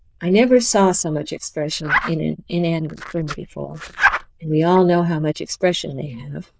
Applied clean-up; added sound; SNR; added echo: neural diffusion model UNIVERSE++.